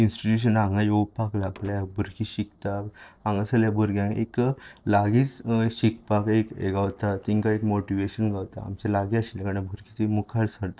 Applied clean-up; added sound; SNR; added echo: neural separator model SepFormer DNS4.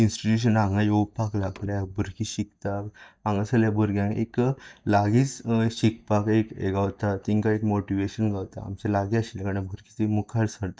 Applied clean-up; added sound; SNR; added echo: neural mask model DeepFilterNet 3.